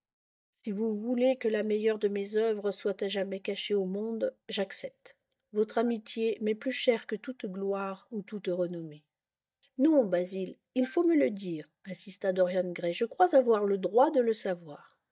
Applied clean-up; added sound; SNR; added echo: neural mask model DeepFilterNet 3.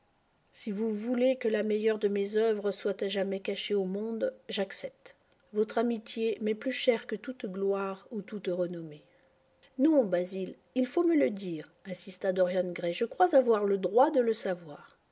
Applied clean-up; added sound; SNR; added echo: none; none; none; none.